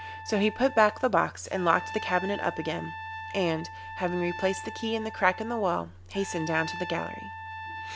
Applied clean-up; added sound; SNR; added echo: none; Trumpet; 11 dB; none.